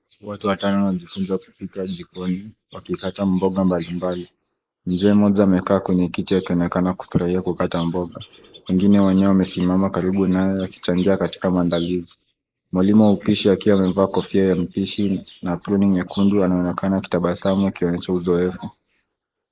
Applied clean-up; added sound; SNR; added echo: neural mask model Resemble Enhance denoiser.